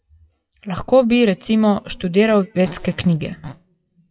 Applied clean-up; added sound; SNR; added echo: classical method WPE with log-MMSE.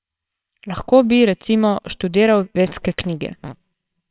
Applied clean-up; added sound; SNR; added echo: neural separator model SepFormer WHAMR!.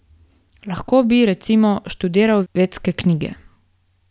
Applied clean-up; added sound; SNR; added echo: none; none; none; none.